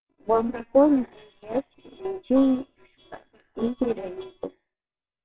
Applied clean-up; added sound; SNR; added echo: neural separator model SepFormer WHAMR!.